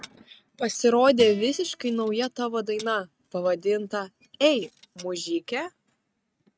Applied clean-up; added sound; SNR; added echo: neural mask model RNNoise.